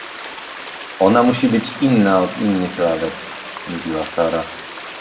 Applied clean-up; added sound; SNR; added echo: none; Stream; 12 dB; reverberation time 1.0 s.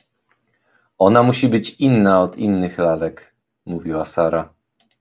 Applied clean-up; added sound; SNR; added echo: none; none; none; none.